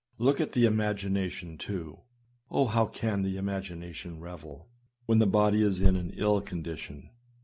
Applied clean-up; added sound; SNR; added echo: none; Thump, thud; -2 dB; none.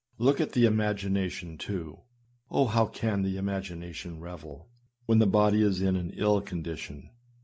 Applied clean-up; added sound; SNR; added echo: none; none; none; none.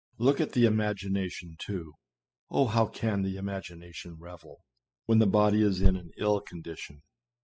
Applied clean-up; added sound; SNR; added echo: classical method spectral subtraction.